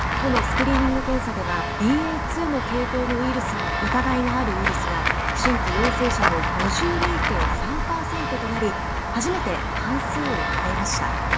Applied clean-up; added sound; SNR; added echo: none; Walk, footsteps / Run / Bell; -3 dB; reverberation time 0.6 s.